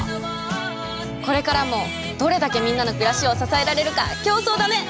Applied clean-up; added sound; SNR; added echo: none; none; none; none.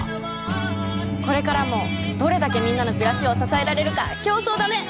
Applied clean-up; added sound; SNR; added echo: none; Organ; 4 dB; none.